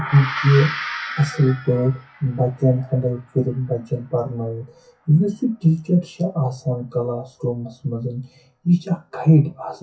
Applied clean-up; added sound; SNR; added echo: classical method WPE with log-MMSE.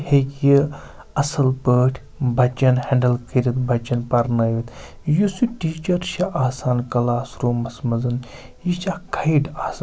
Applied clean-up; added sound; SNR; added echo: none; none; none; none.